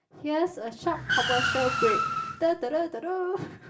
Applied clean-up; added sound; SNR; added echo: none; Car; 1 dB; reverberation time 0.4 s.